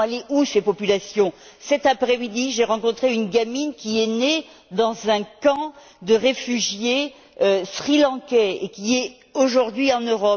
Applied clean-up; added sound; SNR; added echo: none; none; none; none.